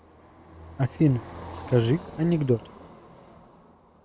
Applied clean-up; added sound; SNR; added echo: none; Car passing by; 16 dB; none.